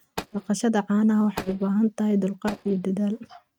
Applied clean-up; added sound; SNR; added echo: neural mask model RNNoise.